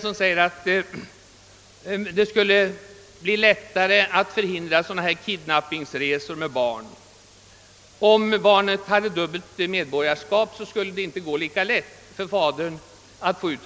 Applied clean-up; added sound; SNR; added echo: none; none; none; none.